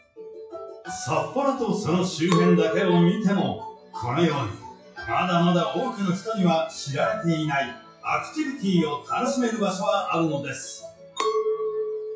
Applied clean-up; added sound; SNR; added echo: classical method WPE with log-MMSE.